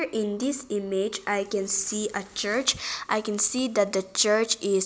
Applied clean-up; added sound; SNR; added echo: none; none; none; none.